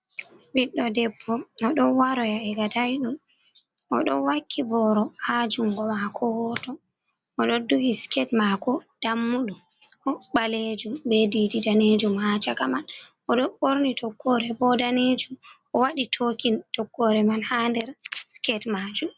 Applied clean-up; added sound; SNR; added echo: none; none; none; none.